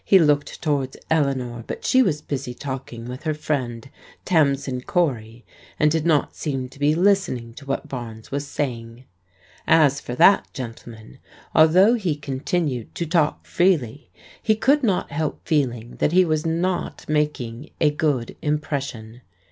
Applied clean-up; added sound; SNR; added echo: none; none; none; none.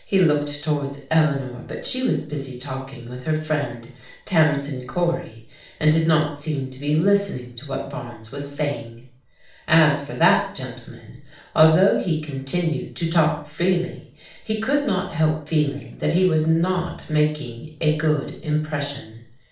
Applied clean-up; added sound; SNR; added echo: none; none; none; reverberation time 0.5 s.